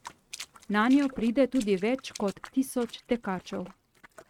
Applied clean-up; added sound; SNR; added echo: neural mask model RNNoise.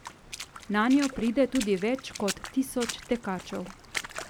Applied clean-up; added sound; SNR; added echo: none; Water / Splash, splatter; 11 dB; none.